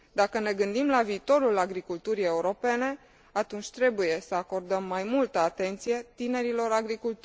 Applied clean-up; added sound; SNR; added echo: none; none; none; none.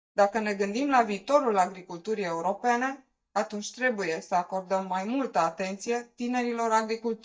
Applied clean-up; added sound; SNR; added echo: neural mask model DeepFilterNet 3.